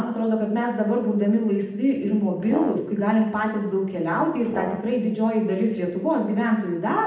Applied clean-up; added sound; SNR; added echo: none; Brass instrument; 10 dB; reverberation time 0.8 s.